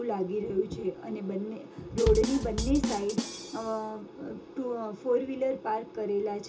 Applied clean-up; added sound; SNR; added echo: none; Drum kit; 2 dB; reverberation time 0.2 s.